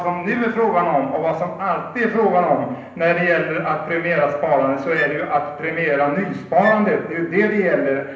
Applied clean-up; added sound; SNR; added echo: none; Wind instrument, woodwind instrument; 10 dB; reverberation time 0.8 s.